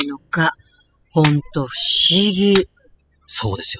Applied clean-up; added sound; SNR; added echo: classical method spectral subtraction.